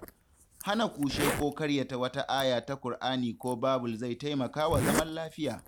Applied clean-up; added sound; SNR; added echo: none; Zipper (clothing); 7 dB; none.